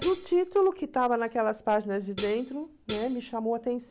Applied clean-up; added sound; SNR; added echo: none; Hi-hat; 7 dB; none.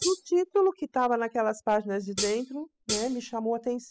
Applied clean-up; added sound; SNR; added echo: classical method spectral subtraction.